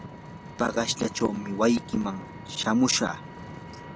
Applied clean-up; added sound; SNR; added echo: none; Vehicle; 13 dB; none.